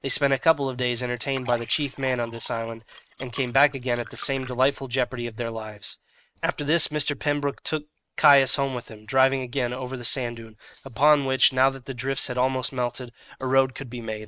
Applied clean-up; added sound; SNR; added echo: neural mask model RNNoise.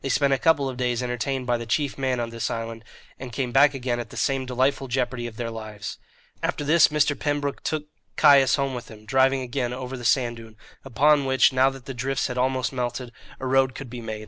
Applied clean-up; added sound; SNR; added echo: none; none; none; none.